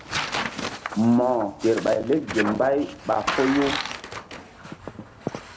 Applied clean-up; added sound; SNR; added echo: none; Tearing; 7 dB; none.